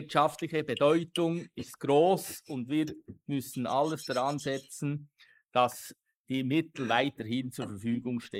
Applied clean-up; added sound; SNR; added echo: neural mask model Resemble Enhance denoiser.